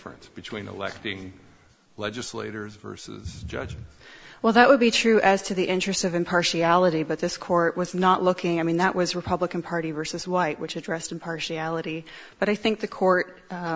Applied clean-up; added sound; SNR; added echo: none; none; none; none.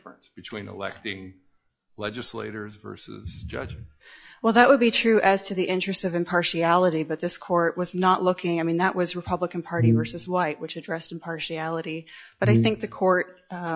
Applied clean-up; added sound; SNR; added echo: classical method log-MMSE.